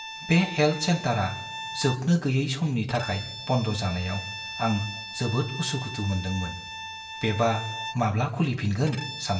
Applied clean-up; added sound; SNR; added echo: none; Bowed string instrument; 11 dB; reverberation time 0.6 s.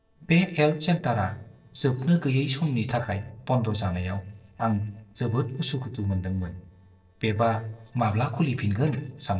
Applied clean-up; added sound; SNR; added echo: neural separator model SepFormer DNS4.